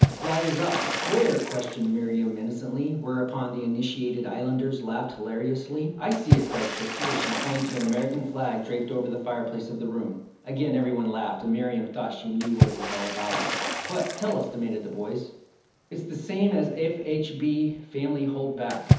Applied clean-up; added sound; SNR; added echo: none; Water / Splash, splatter; 3 dB; reverberation time 1.3 s.